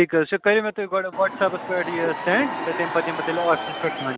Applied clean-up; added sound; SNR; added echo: none; Crowd / Cheering; 7 dB; none.